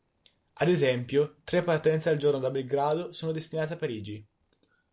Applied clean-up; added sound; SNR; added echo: none; none; none; none.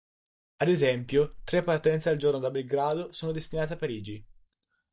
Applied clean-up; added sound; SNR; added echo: neural mask model DeepFilterNet 3.